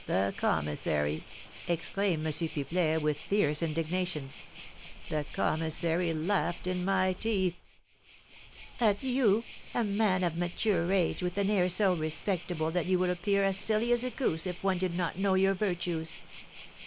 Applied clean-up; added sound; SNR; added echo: none; Waves, surf; 8 dB; none.